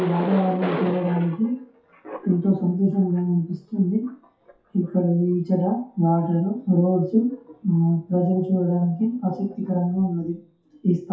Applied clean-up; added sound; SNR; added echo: classical method WPE with log-MMSE.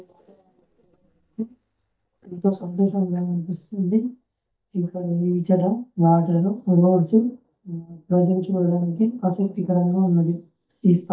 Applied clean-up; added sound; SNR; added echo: neural mask model DeepFilterNet 3.